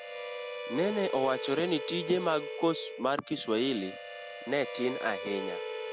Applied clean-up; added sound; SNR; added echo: none; Harmonica; 7 dB; none.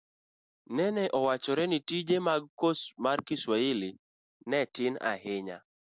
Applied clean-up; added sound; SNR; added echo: none; none; none; none.